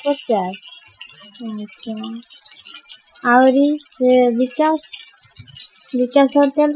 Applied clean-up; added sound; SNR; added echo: classical method Wiener filter.